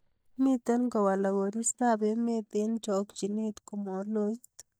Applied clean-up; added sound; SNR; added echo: neural mask model DeepFilterNet 3.